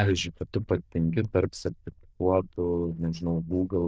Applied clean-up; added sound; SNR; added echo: neural diffusion model UNIVERSE++.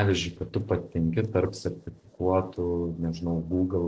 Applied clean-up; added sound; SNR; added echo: neural separator model SepFormer DNS4.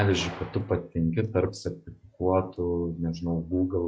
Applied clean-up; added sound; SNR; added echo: classical method log-MMSE.